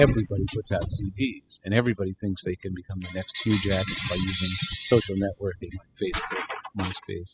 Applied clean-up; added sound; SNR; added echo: classical method spectral subtraction.